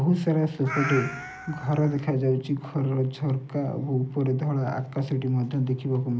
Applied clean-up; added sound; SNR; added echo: none; Meow; 10 dB; none.